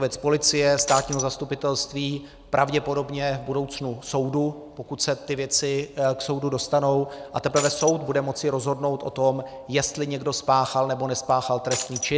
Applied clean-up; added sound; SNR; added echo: none; Shatter; 6 dB; none.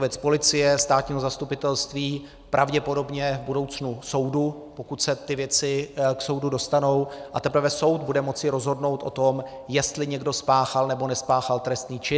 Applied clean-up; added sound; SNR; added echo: none; none; none; none.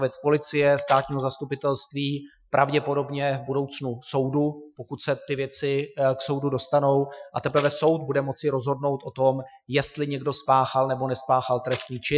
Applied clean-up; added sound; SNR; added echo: classical method Wiener filter.